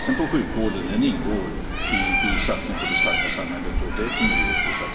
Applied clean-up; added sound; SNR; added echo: none; Bird; -2 dB; reverberation time 2.2 s.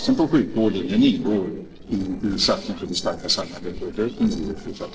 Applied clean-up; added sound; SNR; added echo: neural separator model SepFormer DNS4.